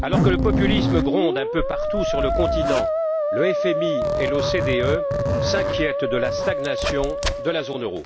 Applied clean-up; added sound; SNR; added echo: none; Musical instrument + Zipper (clothing); -3 dB; none.